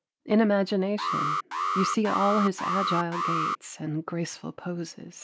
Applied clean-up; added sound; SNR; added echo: none; Alarm; 1 dB; none.